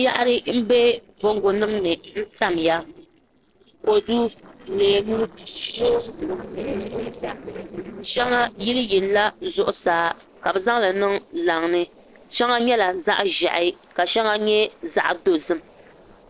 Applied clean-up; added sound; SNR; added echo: neural separator model SepFormer DNS4.